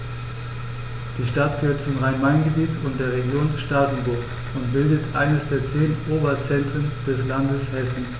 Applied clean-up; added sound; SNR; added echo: none; none; none; none.